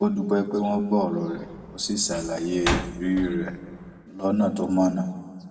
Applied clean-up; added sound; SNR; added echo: none; Slam; 9 dB; reverberation time 1.6 s.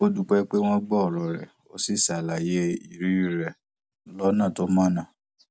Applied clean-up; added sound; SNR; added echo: none; none; none; none.